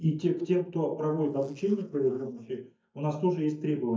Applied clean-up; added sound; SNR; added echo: neural mask model DeepFilterNet 3.